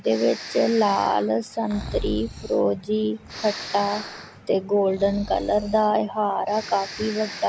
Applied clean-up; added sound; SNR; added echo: none; Breathing; 14 dB; none.